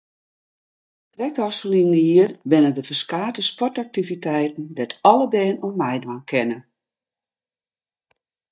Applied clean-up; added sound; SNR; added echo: neural mask model DeepFilterNet 3.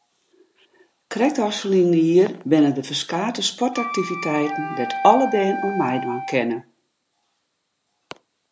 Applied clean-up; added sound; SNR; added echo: none; Wind instrument, woodwind instrument; 7 dB; none.